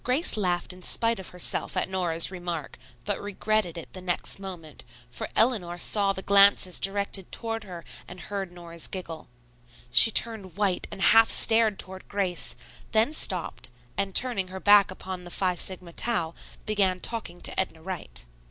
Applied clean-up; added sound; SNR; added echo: none; none; none; none.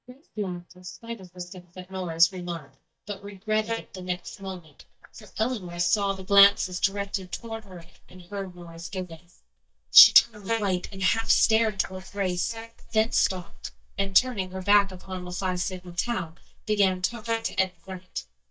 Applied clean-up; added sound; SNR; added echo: neural mask model DeepFilterNet 3.